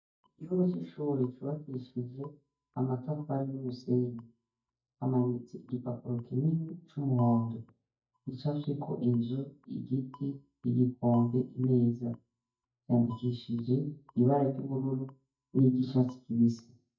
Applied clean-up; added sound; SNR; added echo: neural mask model DeepFilterNet 3.